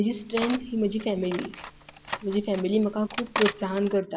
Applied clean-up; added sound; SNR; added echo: none; Cutlery, silverware; 8 dB; none.